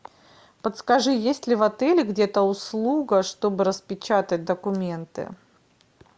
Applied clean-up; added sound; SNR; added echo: none; none; none; none.